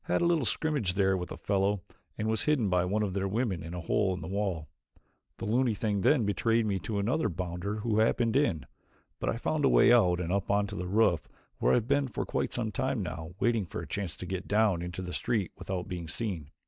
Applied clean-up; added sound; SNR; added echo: none; none; none; none.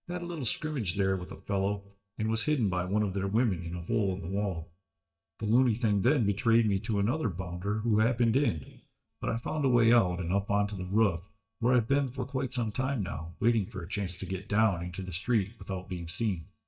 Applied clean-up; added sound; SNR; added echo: neural mask model DeepFilterNet 3.